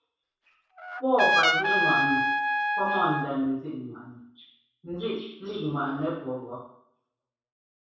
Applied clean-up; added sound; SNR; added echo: none; Trumpet; -4 dB; reverberation time 0.7 s.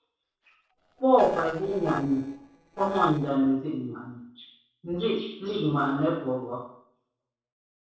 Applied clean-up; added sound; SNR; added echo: neural separator model SepFormer DNS4.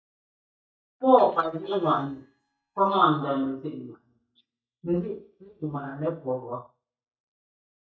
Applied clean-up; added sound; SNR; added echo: neural mask model DeepFilterNet 3.